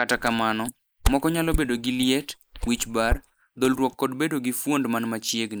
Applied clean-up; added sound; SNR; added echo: neural mask model Resemble Enhance denoiser.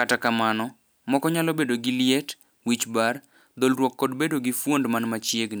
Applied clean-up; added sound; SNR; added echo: none; none; none; none.